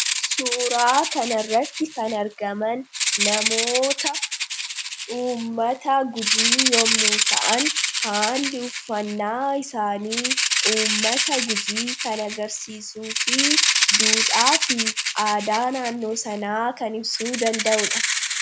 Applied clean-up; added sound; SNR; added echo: none; Rattle (instrument); -2 dB; none.